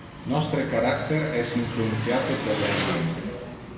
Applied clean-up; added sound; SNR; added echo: none; Engine; 6 dB; reverberation time 1.1 s.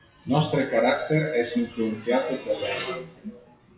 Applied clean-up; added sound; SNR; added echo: classical method WPE with log-MMSE.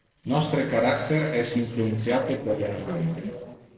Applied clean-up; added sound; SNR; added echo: neural separator model SepFormer DNS4.